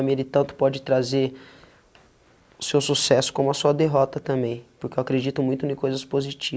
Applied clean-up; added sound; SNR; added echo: none; none; none; none.